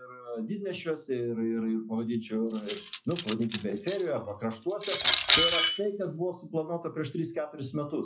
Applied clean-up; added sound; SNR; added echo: classical method log-MMSE.